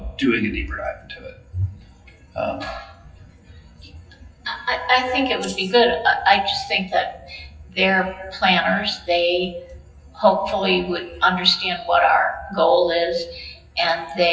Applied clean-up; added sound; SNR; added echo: classical method WPE with log-MMSE.